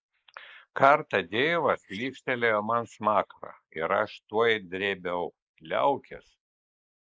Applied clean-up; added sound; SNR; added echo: neural mask model Resemble Enhance denoiser.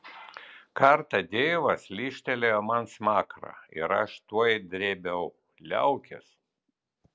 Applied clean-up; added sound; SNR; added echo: none; none; none; none.